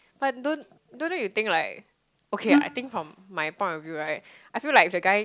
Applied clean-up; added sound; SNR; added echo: none; Wind instrument, woodwind instrument; -3 dB; none.